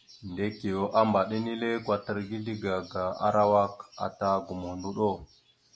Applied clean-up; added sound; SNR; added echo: none; none; none; none.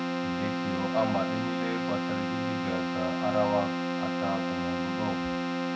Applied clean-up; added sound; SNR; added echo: none; Keyboard (musical); -3 dB; reverberation time 0.3 s.